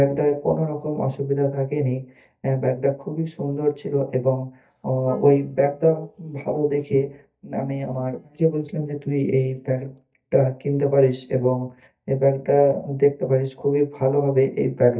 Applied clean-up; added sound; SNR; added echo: neural mask model DeepFilterNet 3.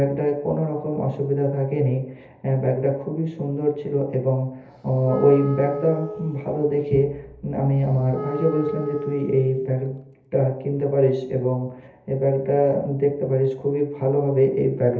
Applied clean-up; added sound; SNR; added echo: none; Wind instrument, woodwind instrument; 12 dB; reverberation time 0.7 s.